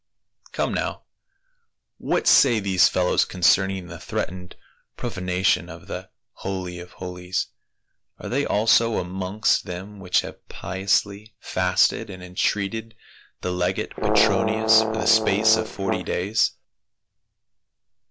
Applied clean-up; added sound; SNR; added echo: none; Brass instrument; 0 dB; none.